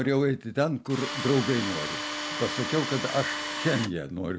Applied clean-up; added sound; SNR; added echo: none; Tools; 5 dB; none.